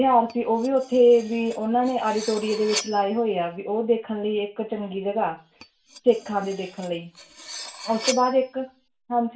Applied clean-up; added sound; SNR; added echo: none; Cutlery, silverware; 14 dB; reverberation time 0.3 s.